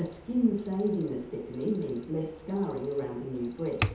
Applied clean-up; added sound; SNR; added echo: none; Alarm; 10 dB; reverberation time 0.8 s.